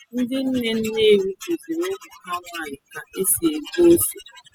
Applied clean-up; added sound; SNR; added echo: classical method spectral subtraction.